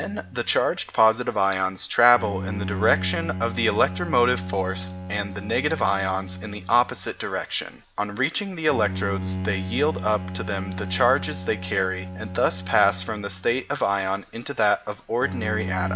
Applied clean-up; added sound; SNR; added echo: none; Bowed string instrument; 9 dB; none.